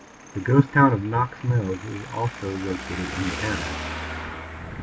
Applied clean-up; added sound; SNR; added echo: none; Traffic noise, roadway noise; 10 dB; none.